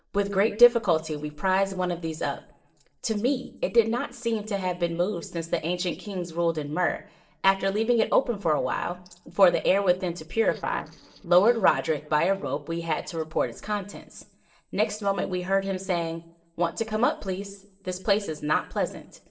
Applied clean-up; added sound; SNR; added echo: neural separator model SepFormer DNS4.